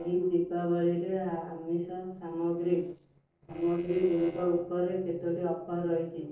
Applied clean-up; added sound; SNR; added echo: neural separator model SepFormer DNS4.